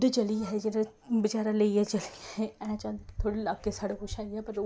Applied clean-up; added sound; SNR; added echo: none; Bicycle; 15 dB; none.